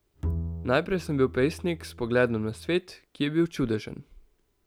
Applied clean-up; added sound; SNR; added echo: none; Bowed string instrument; 8 dB; none.